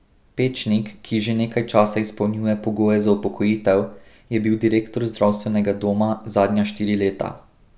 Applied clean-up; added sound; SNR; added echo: none; none; none; none.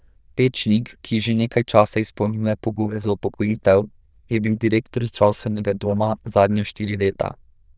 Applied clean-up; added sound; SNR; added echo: neural diffusion model UNIVERSE++.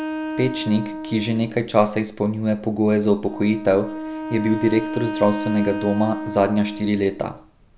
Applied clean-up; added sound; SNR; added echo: none; Wind instrument, woodwind instrument; 9 dB; none.